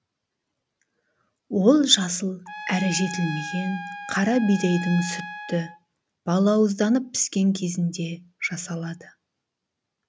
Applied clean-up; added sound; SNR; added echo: none; Trumpet; 11 dB; none.